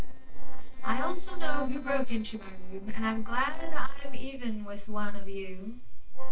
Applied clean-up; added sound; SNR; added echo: neural separator model SepFormer DNS4.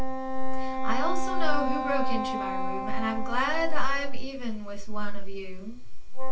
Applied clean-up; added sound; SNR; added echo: none; Wind instrument, woodwind instrument; 13 dB; reverberation time 0.3 s.